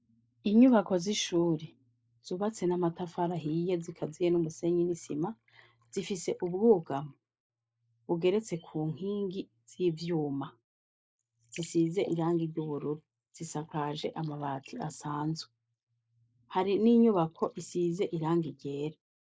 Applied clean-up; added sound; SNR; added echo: neural mask model Resemble Enhance denoiser.